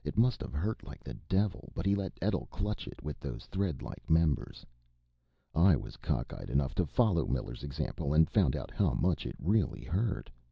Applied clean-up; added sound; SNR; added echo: none; none; none; none.